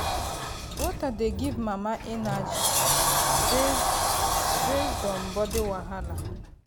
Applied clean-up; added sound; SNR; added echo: none; Sliding door; -5 dB; none.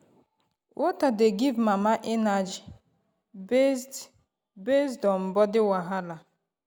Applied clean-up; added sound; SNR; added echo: none; none; none; none.